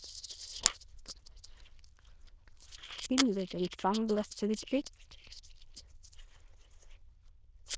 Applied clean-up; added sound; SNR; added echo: neural diffusion model UNIVERSE++.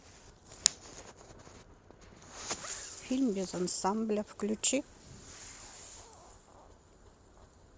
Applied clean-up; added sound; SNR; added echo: none; none; none; none.